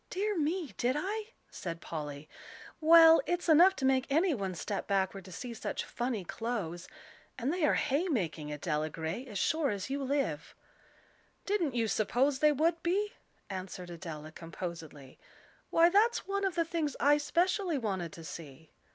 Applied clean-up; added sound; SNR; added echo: none; none; none; none.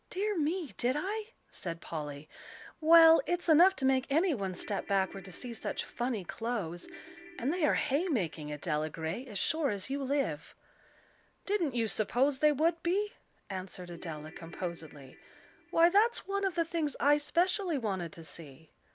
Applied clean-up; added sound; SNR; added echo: none; Ringtone / Keyboard (musical); 20 dB; none.